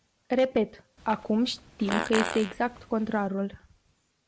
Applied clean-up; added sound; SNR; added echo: none; Fart; 7 dB; none.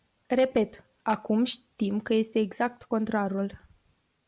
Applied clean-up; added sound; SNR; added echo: none; none; none; none.